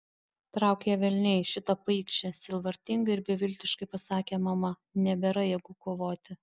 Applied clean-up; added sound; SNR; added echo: none; none; none; none.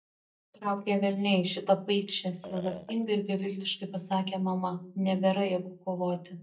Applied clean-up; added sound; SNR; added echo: neural mask model DeepFilterNet 3.